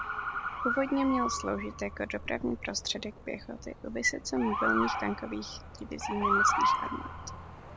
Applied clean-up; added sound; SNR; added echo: none; Motor vehicle (road) / Siren; 0 dB; none.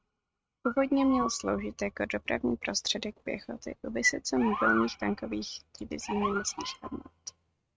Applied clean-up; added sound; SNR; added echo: neural mask model RNNoise.